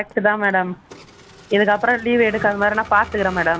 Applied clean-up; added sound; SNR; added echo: none; Vehicle; 20 dB; none.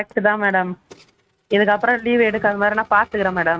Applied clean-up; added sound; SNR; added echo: neural mask model RNNoise.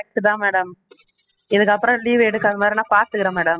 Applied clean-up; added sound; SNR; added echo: classical method spectral subtraction.